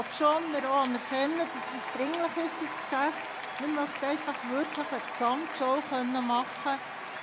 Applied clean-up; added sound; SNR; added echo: none; Applause / Cheering; 7 dB; none.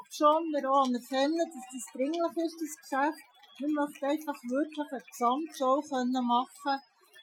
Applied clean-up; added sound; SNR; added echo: classical method Wiener filter.